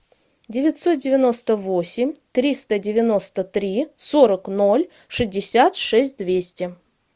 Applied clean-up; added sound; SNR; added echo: none; none; none; none.